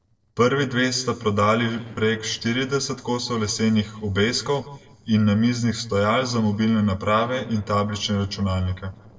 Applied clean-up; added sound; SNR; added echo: neural separator model SepFormer DNS4.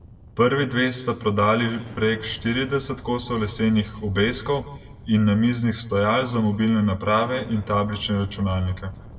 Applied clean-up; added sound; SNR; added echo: none; Explosion; 19 dB; reverberation time 1.3 s.